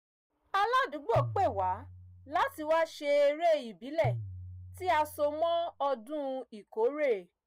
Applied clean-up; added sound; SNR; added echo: none; Tabla; 10 dB; none.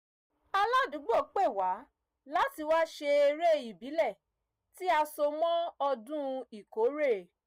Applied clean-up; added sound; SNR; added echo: none; none; none; none.